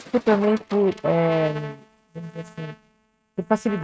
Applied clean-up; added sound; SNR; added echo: neural mask model RNNoise.